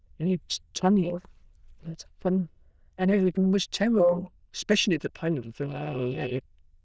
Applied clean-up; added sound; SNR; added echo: neural diffusion model UNIVERSE++.